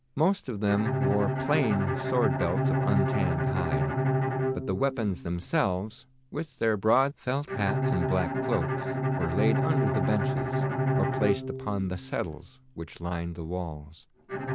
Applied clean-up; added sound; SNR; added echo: none; Bowed string instrument; 0 dB; none.